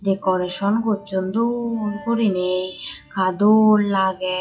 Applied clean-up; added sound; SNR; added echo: classical method WPE with log-MMSE.